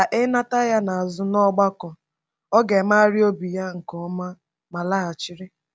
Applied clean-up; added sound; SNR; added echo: none; none; none; none.